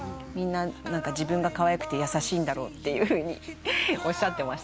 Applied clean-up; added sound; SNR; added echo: none; none; none; none.